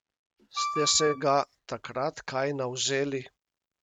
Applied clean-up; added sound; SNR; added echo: neural mask model RNNoise.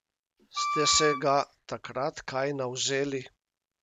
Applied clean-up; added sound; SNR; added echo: none; Wind instrument, woodwind instrument; 2 dB; none.